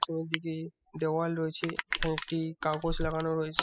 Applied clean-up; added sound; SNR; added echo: classical method spectral subtraction.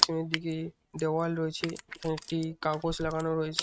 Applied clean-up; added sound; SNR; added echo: neural mask model RNNoise.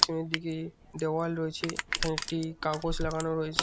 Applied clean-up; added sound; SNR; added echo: none; Crushing; 2 dB; none.